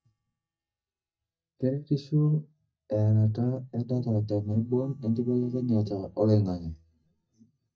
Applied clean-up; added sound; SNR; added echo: neural mask model DeepFilterNet 3.